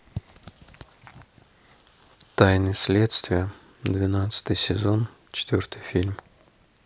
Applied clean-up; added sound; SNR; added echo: none; none; none; none.